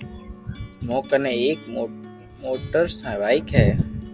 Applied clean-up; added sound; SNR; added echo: none; Acoustic guitar; 15 dB; none.